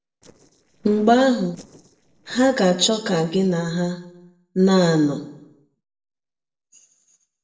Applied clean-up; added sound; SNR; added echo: neural separator model SepFormer DNS4.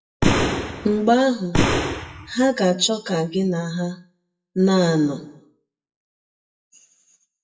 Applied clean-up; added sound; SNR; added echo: classical method WPE with log-MMSE.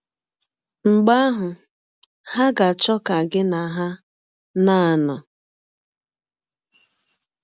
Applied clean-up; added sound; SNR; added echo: none; none; none; none.